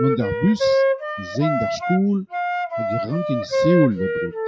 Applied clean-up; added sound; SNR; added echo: classical method log-MMSE.